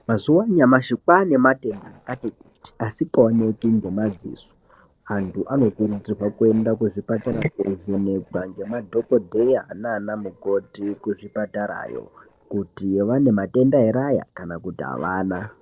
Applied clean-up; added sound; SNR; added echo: neural separator model SepFormer DNS4.